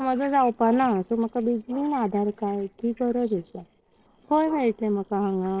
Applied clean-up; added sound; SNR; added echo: neural separator model SepFormer DNS4.